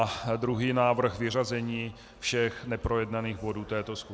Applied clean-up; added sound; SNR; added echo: none; none; none; none.